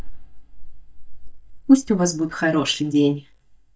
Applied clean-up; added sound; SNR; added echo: neural mask model DeepFilterNet 3.